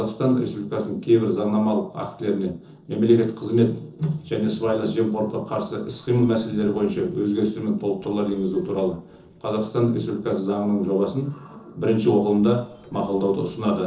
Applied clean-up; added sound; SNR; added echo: neural separator model SepFormer DNS4.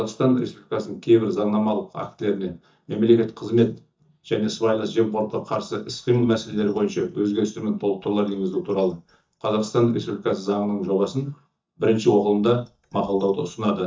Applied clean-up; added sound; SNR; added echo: neural mask model DeepFilterNet 3.